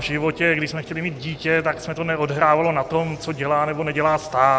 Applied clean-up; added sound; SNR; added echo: none; Vehicle; 19 dB; none.